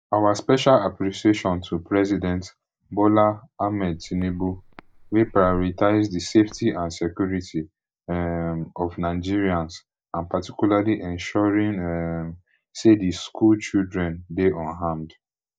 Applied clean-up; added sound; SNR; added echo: neural mask model DeepFilterNet 3.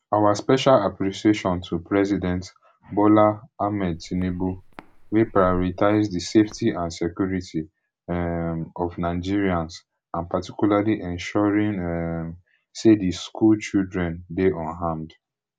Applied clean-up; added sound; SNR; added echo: none; Walk, footsteps; 18 dB; none.